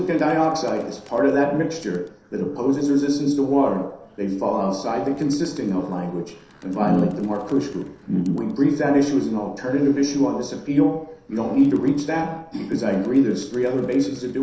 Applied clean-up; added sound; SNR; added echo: neural separator model SepFormer DNS4.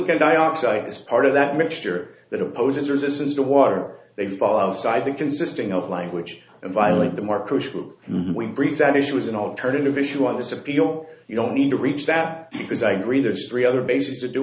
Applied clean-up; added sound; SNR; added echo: none; none; none; none.